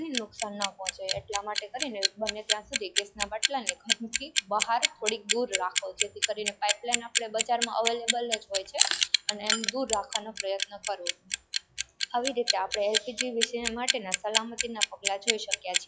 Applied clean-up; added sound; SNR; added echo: classical method log-MMSE.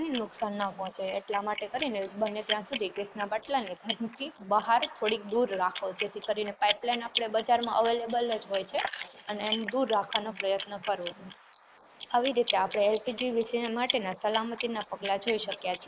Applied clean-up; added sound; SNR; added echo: neural mask model Resemble Enhance denoiser.